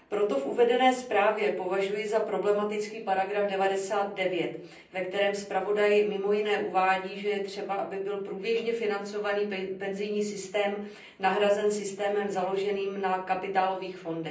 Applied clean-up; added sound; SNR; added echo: none; none; none; reverberation time 0.6 s.